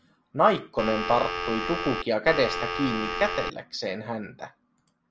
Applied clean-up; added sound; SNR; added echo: none; Telephone; 3 dB; none.